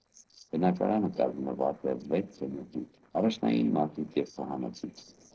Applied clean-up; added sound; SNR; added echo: neural separator model SepFormer DNS4.